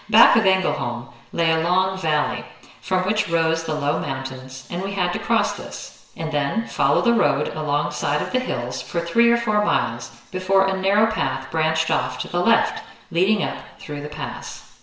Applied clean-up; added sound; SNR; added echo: none; none; none; reverberation time 0.9 s.